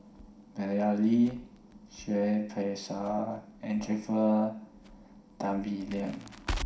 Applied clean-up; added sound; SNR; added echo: none; Crackle; 13 dB; reverberation time 0.5 s.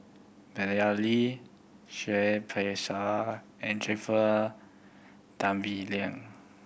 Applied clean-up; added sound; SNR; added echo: none; none; none; none.